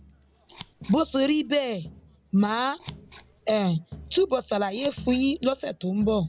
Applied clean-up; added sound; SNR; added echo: none; Crowd + Scissors; 19 dB; none.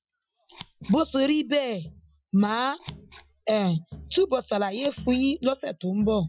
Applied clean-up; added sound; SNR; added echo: classical method Wiener filter.